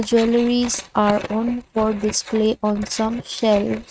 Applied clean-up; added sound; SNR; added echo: neural mask model RNNoise.